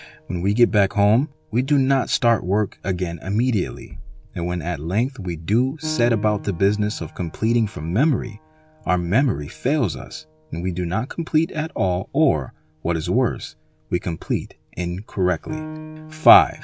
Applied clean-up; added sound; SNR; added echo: none; Piano; 20 dB; none.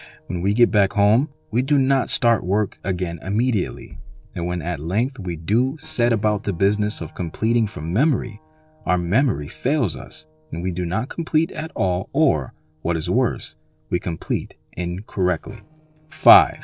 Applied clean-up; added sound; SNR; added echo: neural separator model SepFormer DNS4.